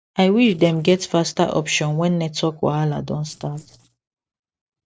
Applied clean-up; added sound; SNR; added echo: neural separator model SepFormer DNS4.